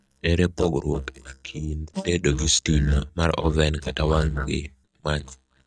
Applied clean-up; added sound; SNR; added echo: neural mask model DeepFilterNet 3.